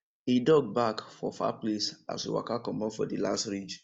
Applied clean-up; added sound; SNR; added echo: none; none; none; none.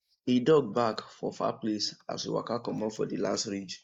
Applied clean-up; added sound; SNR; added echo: neural mask model Resemble Enhance denoiser.